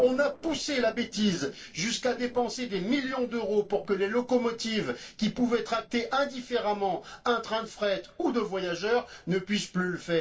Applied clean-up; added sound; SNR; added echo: neural separator model SepFormer DNS4.